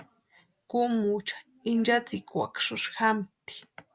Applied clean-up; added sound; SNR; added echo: none; none; none; none.